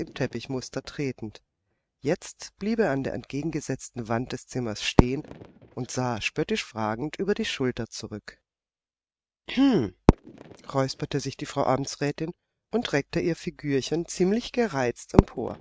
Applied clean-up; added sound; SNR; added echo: neural mask model RNNoise.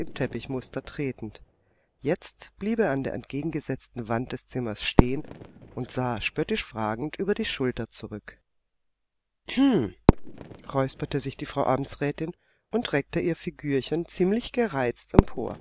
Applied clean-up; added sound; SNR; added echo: none; Fireworks; 2 dB; none.